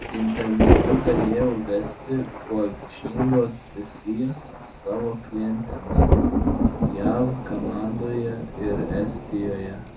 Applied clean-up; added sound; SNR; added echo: none; Thunder; -2 dB; reverberation time 0.3 s.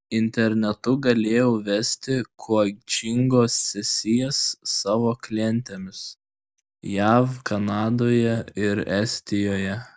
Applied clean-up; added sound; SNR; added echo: none; none; none; none.